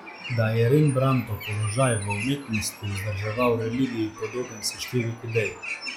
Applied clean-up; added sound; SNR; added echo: classical method log-MMSE.